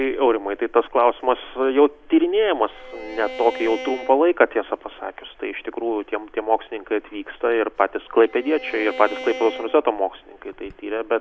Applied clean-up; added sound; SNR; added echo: none; Bowed string instrument; 14 dB; none.